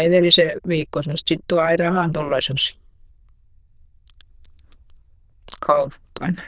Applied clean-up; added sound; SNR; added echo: neural diffusion model UNIVERSE++.